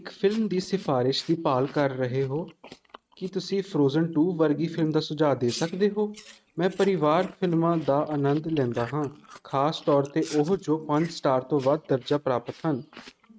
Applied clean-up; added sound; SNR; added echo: neural mask model RNNoise.